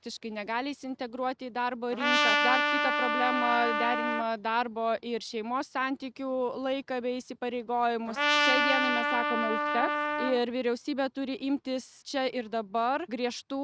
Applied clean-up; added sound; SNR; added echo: neural mask model RNNoise.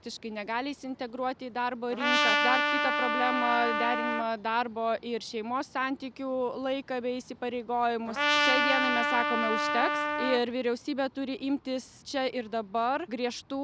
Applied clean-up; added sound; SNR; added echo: none; Trumpet; -3 dB; none.